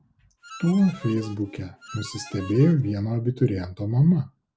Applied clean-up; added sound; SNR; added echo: none; Harmonica; 19 dB; none.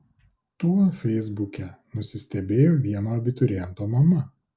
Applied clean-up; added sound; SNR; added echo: none; none; none; none.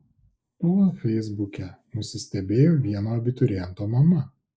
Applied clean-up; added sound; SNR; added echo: neural mask model Resemble Enhance denoiser.